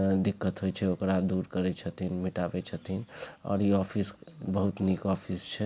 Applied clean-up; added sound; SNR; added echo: none; none; none; none.